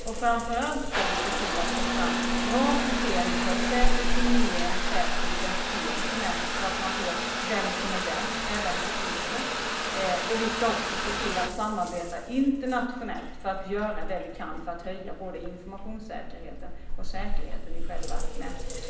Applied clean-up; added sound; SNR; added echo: none; Trickle, dribble / Bathtub (filling or washing) / Water tap, faucet; -4 dB; reverberation time 0.8 s.